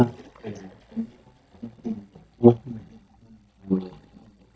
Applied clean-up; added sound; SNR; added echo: neural mask model DeepFilterNet 3.